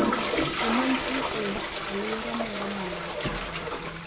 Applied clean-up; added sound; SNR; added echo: none; Toilet flush; -4 dB; none.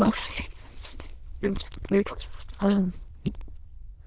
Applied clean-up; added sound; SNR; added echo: neural diffusion model UNIVERSE++.